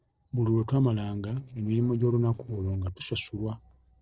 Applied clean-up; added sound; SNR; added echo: neural separator model SepFormer DNS4.